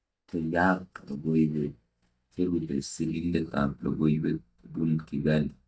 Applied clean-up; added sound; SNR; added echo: neural mask model DeepFilterNet 3.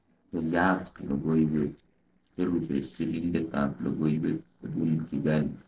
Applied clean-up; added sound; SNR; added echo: neural separator model SepFormer DNS4.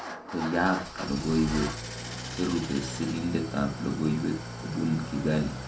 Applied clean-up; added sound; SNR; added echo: none; Idling / Engine starting; 7 dB; reverberation time 0.4 s.